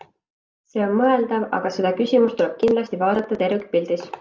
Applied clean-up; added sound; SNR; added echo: none; none; none; none.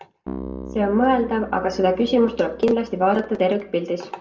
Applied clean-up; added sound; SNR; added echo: none; Keyboard (musical); 16 dB; reverberation time 0.6 s.